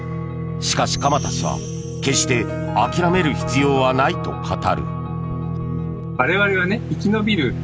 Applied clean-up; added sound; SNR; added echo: none; Guitar; 5 dB; none.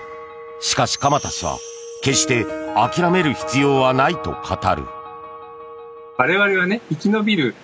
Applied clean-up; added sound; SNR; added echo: none; none; none; none.